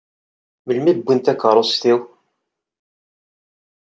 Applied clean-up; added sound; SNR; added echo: none; none; none; none.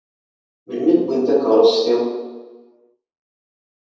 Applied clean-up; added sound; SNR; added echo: none; none; none; reverberation time 1.1 s.